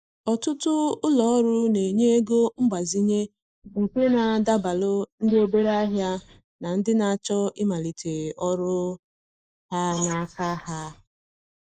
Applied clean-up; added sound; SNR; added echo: neural mask model Resemble Enhance denoiser.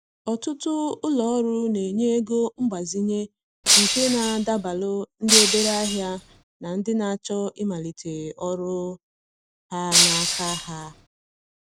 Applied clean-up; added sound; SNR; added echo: none; Shatter; -4 dB; none.